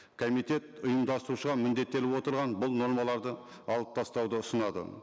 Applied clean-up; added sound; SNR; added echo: none; none; none; none.